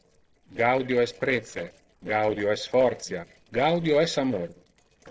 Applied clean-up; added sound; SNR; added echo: neural separator model SepFormer DNS4.